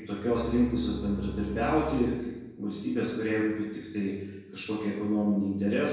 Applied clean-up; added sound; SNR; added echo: none; Bowed string instrument; 11 dB; reverberation time 1.0 s.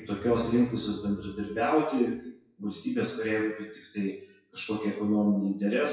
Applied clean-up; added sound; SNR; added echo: classical method WPE with log-MMSE.